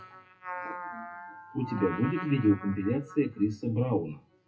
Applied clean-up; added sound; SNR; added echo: classical method WPE with log-MMSE.